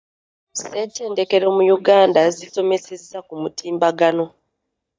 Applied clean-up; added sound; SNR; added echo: neural mask model DeepFilterNet 3.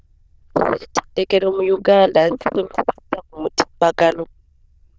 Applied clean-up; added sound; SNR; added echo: neural diffusion model UNIVERSE++.